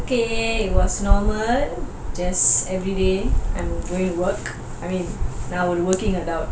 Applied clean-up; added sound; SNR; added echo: none; none; none; none.